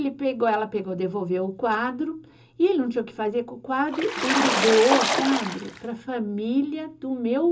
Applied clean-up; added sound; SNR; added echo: none; Water / Splash, splatter; 0 dB; reverberation time 0.2 s.